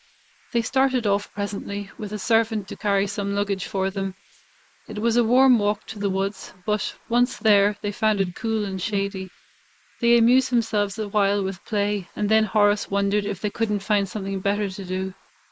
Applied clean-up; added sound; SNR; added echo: neural mask model Resemble Enhance denoiser.